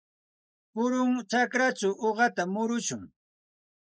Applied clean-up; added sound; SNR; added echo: neural mask model Resemble Enhance denoiser.